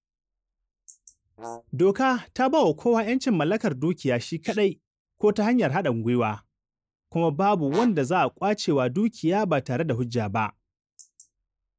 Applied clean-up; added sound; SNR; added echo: neural mask model Resemble Enhance denoiser.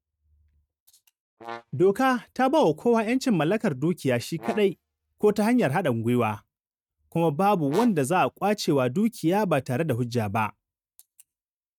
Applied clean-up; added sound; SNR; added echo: neural mask model RNNoise.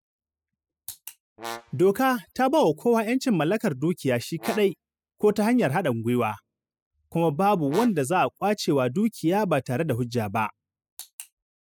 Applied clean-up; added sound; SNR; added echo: classical method spectral subtraction.